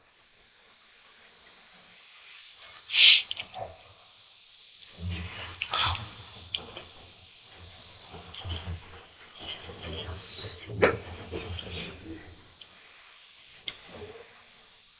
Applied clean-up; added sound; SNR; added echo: neural mask model Resemble Enhance denoiser.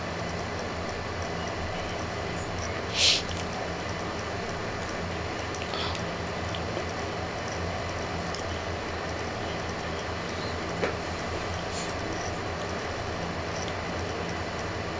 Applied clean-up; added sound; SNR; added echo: none; none; none; none.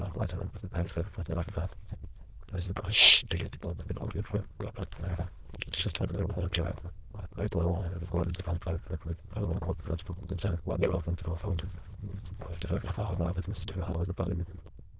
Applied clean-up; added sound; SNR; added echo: neural diffusion model UNIVERSE++.